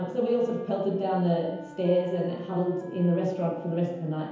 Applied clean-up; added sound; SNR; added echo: none; Wind instrument, woodwind instrument; 19 dB; reverberation time 0.9 s.